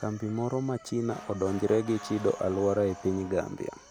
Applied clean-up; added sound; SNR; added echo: none; Motor vehicle (road) / Siren; 17 dB; none.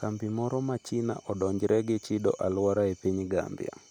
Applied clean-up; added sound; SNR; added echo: none; none; none; none.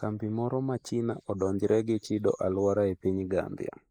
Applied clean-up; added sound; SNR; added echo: neural mask model Resemble Enhance denoiser.